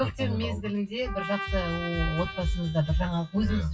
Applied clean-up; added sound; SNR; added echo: classical method WPE with log-MMSE.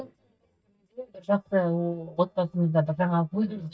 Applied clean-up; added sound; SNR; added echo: neural mask model DeepFilterNet 3.